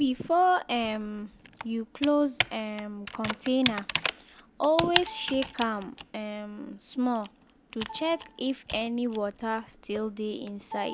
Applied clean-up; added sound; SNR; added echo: none; Computer keyboard; 8 dB; none.